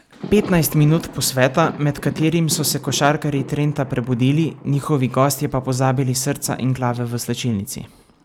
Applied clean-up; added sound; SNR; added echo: none; Thunder; 16 dB; none.